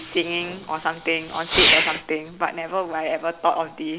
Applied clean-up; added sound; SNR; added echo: none; Fireworks; 2 dB; none.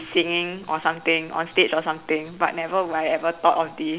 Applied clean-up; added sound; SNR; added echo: none; none; none; none.